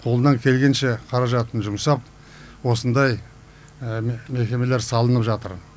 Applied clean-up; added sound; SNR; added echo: none; none; none; none.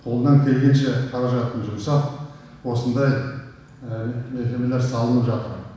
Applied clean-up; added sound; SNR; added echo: none; none; none; reverberation time 1.1 s.